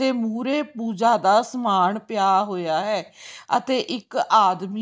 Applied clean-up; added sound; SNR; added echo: none; none; none; none.